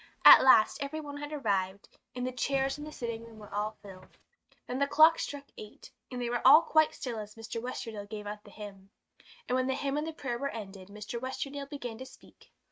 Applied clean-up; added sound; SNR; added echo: neural mask model RNNoise.